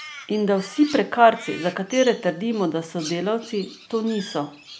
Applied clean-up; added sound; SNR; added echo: none; Crow; 17 dB; none.